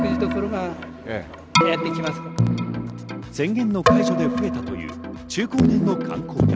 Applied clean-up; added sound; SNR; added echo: none; Keyboard (musical); -4 dB; none.